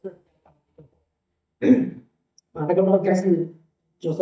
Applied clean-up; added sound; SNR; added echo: neural mask model DeepFilterNet 3.